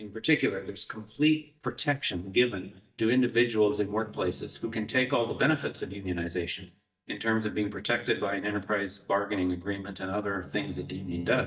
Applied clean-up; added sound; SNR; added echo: neural mask model DeepFilterNet 3.